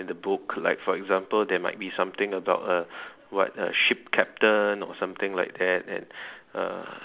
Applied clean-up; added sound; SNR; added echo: none; none; none; none.